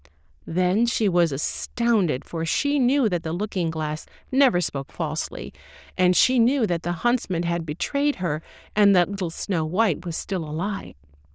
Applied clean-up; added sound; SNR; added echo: neural diffusion model UNIVERSE++.